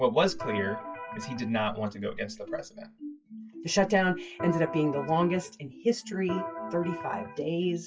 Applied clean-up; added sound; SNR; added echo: classical method WPE with log-MMSE.